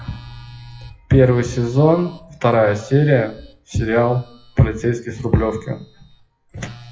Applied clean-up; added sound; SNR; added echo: classical method WPE with log-MMSE.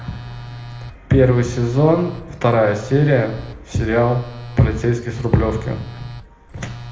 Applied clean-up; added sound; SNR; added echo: none; Telephone; 15 dB; reverberation time 0.8 s.